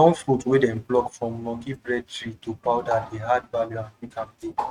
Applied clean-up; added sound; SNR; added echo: neural mask model RNNoise.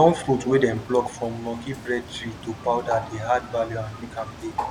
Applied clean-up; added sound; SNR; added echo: none; Bird; 12 dB; none.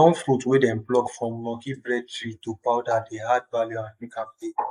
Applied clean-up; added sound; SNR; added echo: neural mask model Resemble Enhance denoiser.